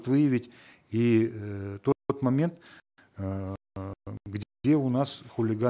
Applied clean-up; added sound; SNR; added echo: none; none; none; none.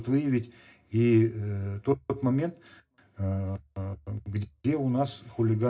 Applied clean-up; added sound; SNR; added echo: none; none; none; reverberation time 0.4 s.